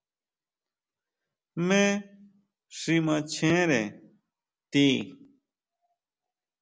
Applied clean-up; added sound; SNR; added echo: none; none; none; none.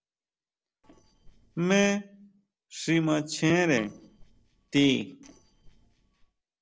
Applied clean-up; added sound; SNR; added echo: neural separator model SepFormer DNS4.